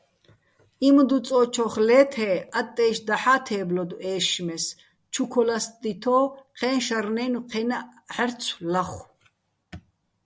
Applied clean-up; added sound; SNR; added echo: none; none; none; none.